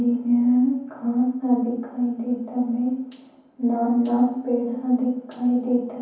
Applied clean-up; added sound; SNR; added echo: none; Tambourine; 19 dB; reverberation time 0.9 s.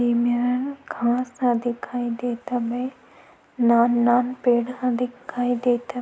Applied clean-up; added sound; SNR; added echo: none; none; none; none.